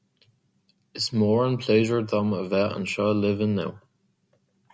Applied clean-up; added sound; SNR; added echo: none; none; none; none.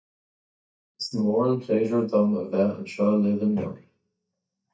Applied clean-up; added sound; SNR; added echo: neural mask model DeepFilterNet 3.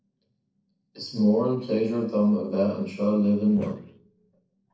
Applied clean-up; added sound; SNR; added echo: neural separator model SepFormer DNS4.